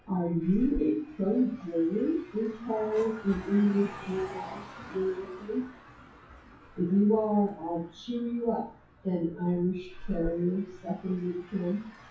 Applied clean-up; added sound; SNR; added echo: classical method WPE with log-MMSE.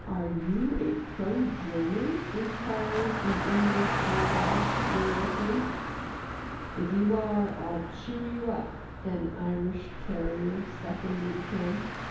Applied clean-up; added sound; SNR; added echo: none; Car; 3 dB; reverberation time 2.2 s.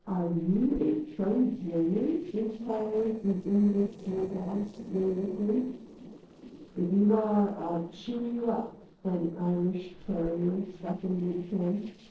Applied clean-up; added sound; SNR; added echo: neural separator model SepFormer DNS4.